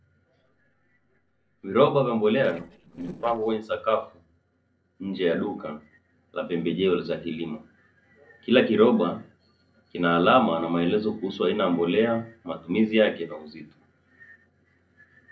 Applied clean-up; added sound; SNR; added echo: neural separator model SepFormer DNS4.